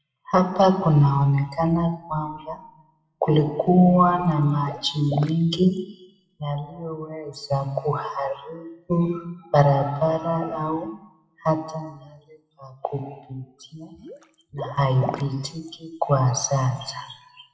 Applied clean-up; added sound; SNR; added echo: classical method WPE with log-MMSE.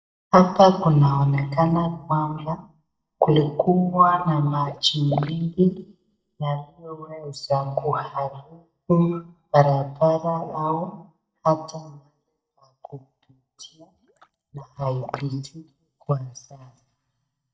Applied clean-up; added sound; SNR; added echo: neural mask model DeepFilterNet 3.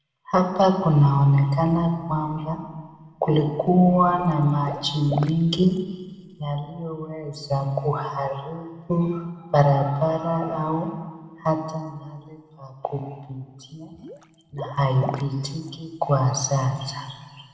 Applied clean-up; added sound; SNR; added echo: none; Water / Liquid; 15 dB; reverberation time 1.5 s.